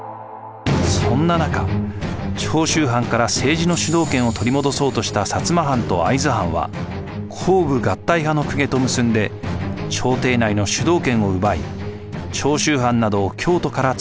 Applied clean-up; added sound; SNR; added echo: none; none; none; none.